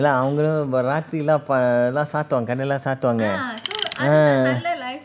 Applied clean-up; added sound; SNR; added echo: none; Tools; 11 dB; none.